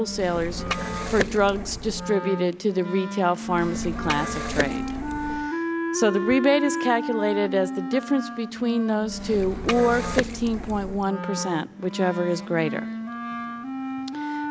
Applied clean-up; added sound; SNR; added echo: none; Wind instrument, woodwind instrument + Liquid; 5 dB; none.